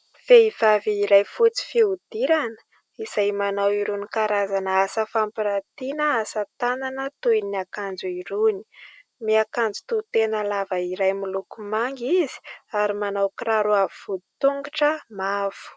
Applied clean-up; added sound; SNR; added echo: none; none; none; none.